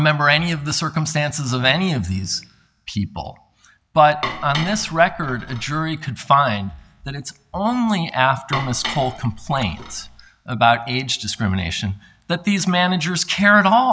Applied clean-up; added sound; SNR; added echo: none; Dishes, pots, and pans; 11 dB; none.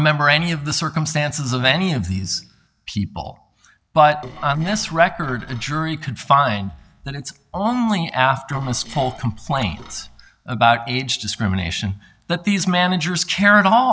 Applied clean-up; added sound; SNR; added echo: neural separator model SepFormer DNS4.